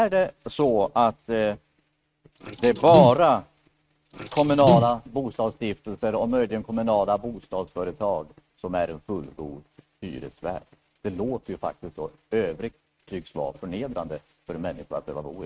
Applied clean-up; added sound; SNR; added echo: neural mask model RNNoise.